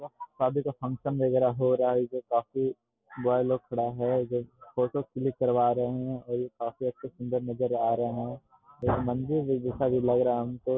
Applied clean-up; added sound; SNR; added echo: none; none; none; none.